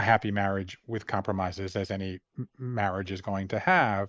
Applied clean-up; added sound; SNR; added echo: neural mask model Resemble Enhance denoiser.